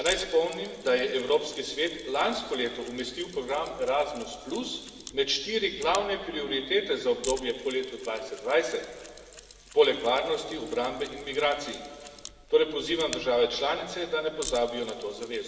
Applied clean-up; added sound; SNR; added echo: none; Mechanisms; 17 dB; reverberation time 2.0 s.